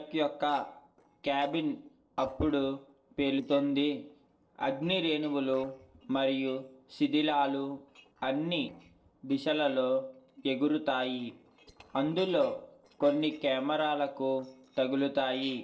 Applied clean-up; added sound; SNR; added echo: neural separator model SepFormer DNS4.